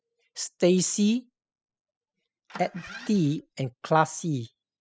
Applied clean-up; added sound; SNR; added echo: classical method spectral subtraction.